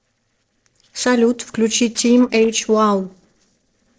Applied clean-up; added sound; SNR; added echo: neural separator model SepFormer DNS4.